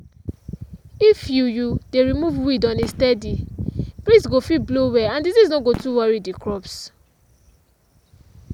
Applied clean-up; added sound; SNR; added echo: none; Fireworks; 19 dB; none.